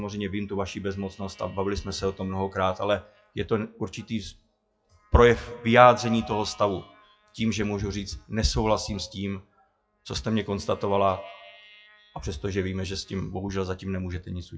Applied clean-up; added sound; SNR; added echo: classical method WPE with log-MMSE.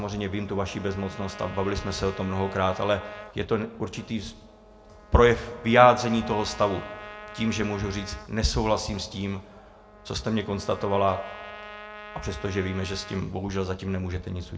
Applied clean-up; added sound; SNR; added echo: none; Trumpet; 17 dB; reverberation time 0.6 s.